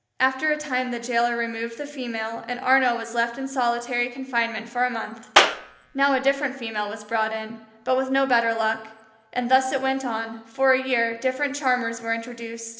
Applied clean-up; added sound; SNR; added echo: none; Clapping; -2 dB; reverberation time 0.8 s.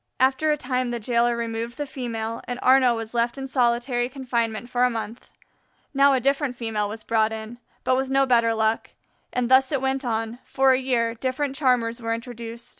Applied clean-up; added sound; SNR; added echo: none; none; none; none.